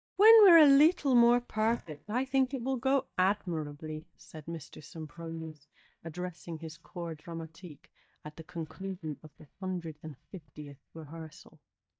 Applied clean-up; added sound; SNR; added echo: neural mask model DeepFilterNet 3.